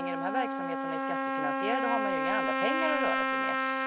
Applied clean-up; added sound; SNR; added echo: none; Trumpet; -5 dB; none.